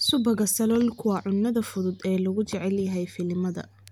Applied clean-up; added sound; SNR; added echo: none; none; none; none.